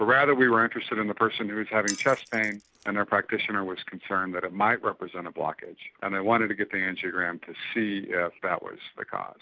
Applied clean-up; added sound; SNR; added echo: none; Glass; 13 dB; none.